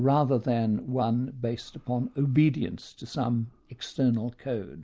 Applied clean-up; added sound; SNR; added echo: none; none; none; none.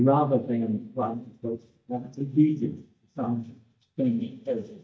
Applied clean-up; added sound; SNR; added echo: neural mask model DeepFilterNet 3.